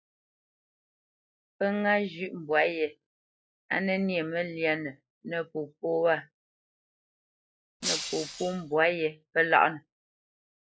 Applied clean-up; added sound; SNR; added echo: classical method log-MMSE.